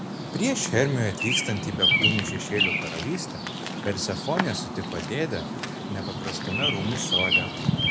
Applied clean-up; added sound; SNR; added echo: none; Bird vocalization, bird call, bird song; -2 dB; none.